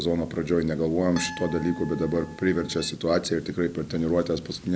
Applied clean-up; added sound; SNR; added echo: none; Harp; 14 dB; none.